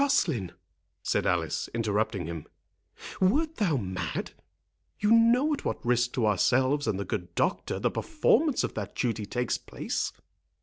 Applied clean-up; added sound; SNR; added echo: none; none; none; none.